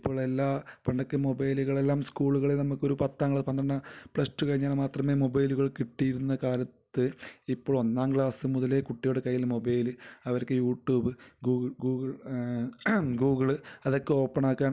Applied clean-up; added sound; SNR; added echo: none; none; none; none.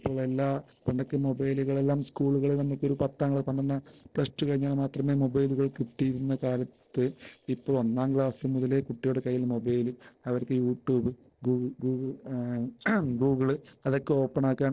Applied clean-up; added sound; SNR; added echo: neural separator model SepFormer DNS4.